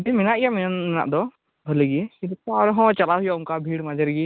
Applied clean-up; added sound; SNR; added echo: none; none; none; none.